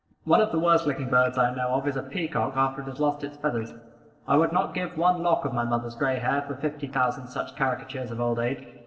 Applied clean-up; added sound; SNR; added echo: neural separator model SepFormer DNS4.